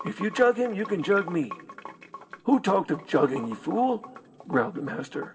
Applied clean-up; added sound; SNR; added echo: none; Sink (filling or washing) / Water; 17 dB; reverberation time 3.0 s.